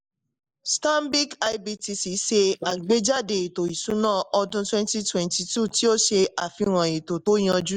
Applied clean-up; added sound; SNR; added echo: neural mask model Resemble Enhance denoiser.